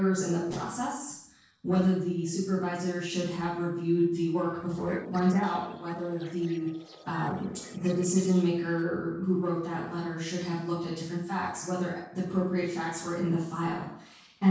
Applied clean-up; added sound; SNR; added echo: neural separator model SepFormer DNS4.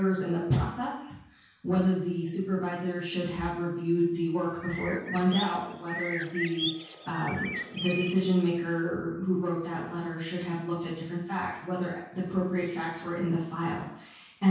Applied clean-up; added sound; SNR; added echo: none; Bird; 7 dB; reverberation time 0.6 s.